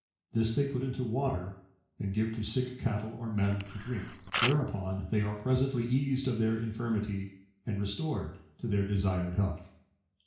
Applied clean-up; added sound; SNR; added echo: none; Camera; 3 dB; reverberation time 0.6 s.